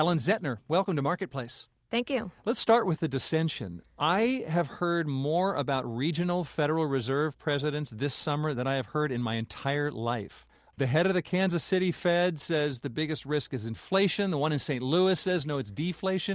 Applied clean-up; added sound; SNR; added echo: none; none; none; none.